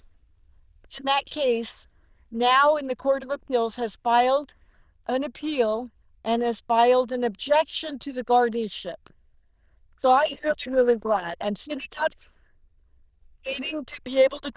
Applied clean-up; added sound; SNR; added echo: neural diffusion model UNIVERSE++.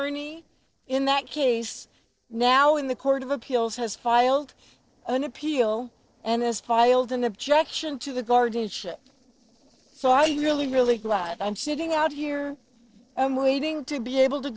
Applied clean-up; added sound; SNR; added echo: neural separator model SepFormer DNS4.